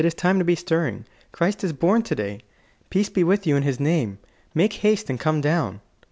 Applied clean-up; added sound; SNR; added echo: none; none; none; none.